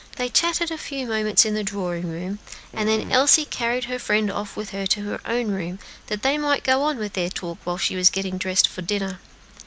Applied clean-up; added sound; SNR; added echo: none; Fart; 16 dB; none.